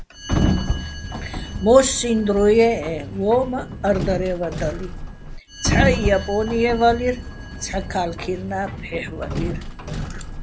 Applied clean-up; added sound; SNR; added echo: none; Sliding door; 4 dB; none.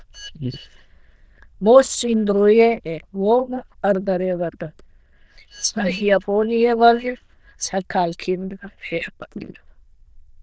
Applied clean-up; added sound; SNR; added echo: neural diffusion model UNIVERSE++.